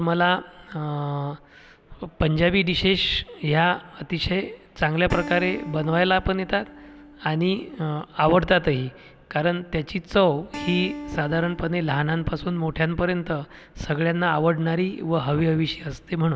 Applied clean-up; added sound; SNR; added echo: none; Acoustic guitar; 16 dB; none.